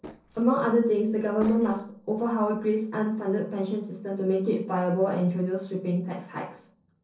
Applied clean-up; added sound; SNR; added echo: neural separator model SepFormer DNS4.